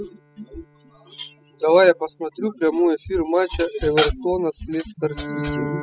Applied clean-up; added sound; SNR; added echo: classical method spectral subtraction.